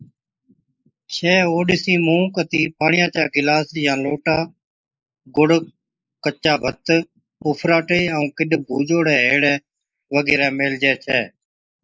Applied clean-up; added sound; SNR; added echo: neural mask model Resemble Enhance denoiser.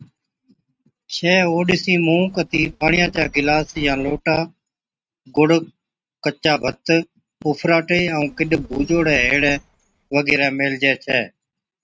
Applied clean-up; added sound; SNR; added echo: neural mask model RNNoise.